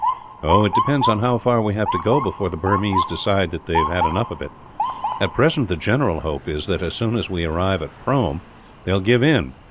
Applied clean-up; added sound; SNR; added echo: none; Motor vehicle (road) / Siren; 6 dB; none.